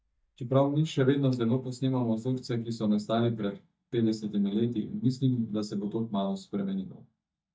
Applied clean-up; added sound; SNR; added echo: neural mask model DeepFilterNet 3.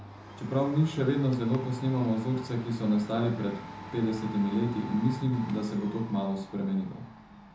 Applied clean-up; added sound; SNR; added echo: none; Domestic sounds, home sounds; 15 dB; reverberation time 0.6 s.